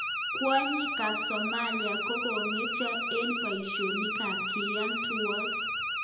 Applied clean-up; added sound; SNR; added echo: none; Alarm; -1 dB; reverberation time 0.8 s.